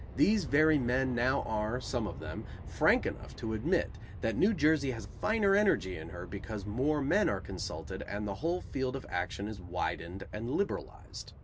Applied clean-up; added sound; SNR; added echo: none; Aircraft; 11 dB; none.